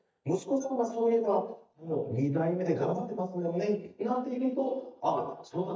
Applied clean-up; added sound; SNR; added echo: neural mask model DeepFilterNet 3.